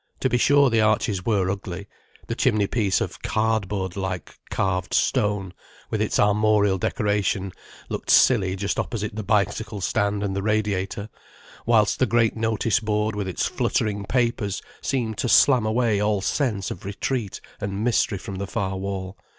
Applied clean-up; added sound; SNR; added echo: none; none; none; none.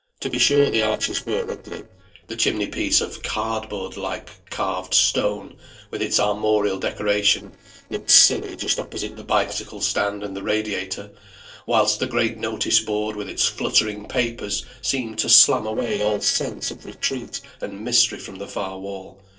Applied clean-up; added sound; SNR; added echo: neural separator model SepFormer DNS4.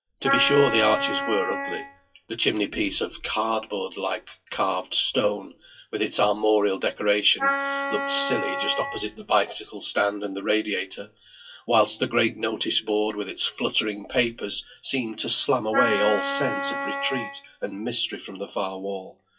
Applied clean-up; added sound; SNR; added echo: classical method WPE with log-MMSE.